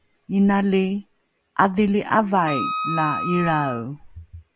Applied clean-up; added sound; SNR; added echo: none; Wind instrument, woodwind instrument; 7 dB; none.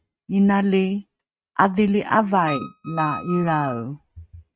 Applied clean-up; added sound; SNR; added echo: neural mask model RNNoise.